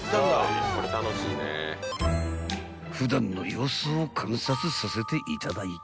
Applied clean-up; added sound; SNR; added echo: none; none; none; none.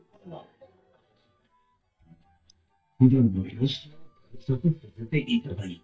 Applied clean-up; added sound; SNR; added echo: neural mask model DeepFilterNet 3.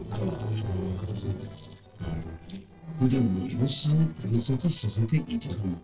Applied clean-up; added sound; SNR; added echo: neural separator model SepFormer DNS4.